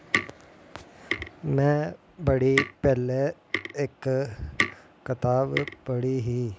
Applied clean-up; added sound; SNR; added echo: none; Tick; 7 dB; none.